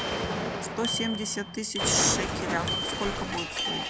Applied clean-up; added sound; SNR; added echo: none; Bicycle bell + Explosion; -1 dB; none.